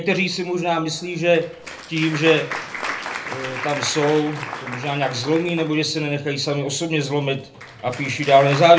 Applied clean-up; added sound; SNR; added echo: none; Applause; 12 dB; reverberation time 0.3 s.